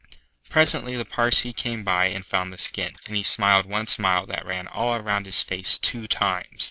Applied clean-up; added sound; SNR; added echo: neural mask model Resemble Enhance denoiser.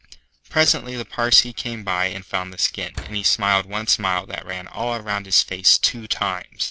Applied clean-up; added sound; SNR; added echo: none; Slam; 15 dB; none.